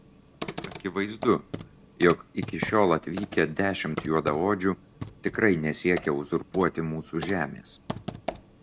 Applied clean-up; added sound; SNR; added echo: none; Computer keyboard; 11 dB; none.